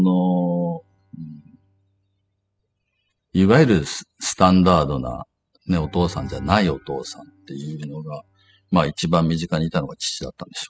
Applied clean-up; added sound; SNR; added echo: classical method spectral subtraction.